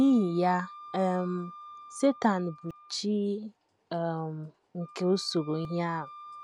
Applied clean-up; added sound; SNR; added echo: none; Wind instrument, woodwind instrument; 19 dB; none.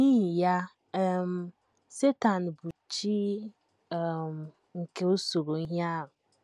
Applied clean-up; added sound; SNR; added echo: none; none; none; none.